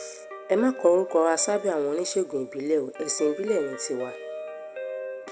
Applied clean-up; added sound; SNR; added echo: none; Guitar; 12 dB; reverberation time 0.7 s.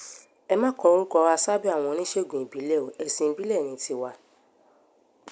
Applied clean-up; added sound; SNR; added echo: none; none; none; none.